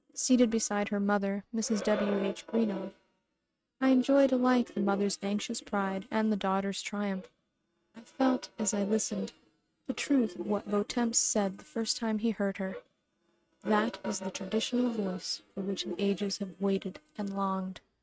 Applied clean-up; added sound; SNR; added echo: neural mask model RNNoise.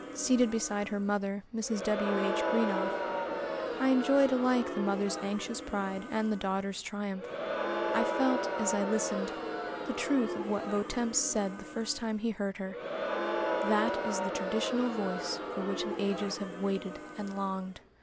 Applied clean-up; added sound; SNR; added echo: none; Crowd; 3 dB; none.